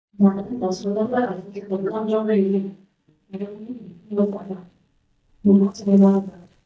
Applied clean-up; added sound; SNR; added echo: neural mask model DeepFilterNet 3.